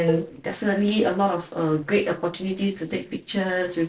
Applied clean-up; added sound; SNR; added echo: neural separator model SepFormer DNS4.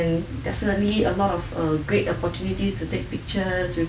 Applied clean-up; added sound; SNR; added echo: none; none; none; none.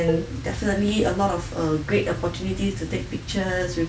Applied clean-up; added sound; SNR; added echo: none; Dishes, pots, and pans; 8 dB; none.